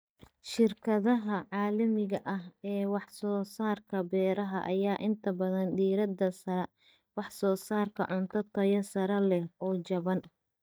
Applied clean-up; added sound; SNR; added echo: neural mask model DeepFilterNet 3.